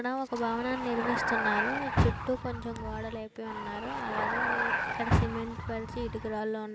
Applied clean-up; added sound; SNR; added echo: none; Vehicle; -3 dB; none.